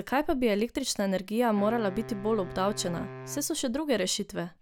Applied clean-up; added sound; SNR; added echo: none; Wind instrument, woodwind instrument; 15 dB; none.